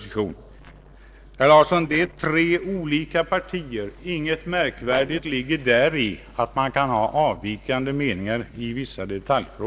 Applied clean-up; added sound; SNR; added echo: neural separator model SepFormer DNS4.